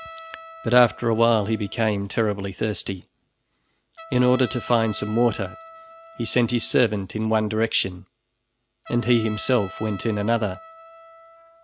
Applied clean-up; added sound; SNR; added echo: none; Trumpet; 19 dB; none.